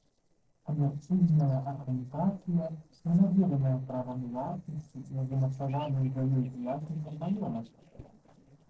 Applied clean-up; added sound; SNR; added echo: neural separator model SepFormer DNS4.